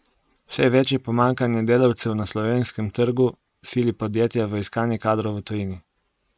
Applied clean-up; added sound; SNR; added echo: none; none; none; none.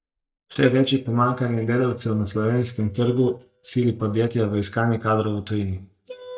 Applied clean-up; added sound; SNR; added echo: neural mask model DeepFilterNet 3.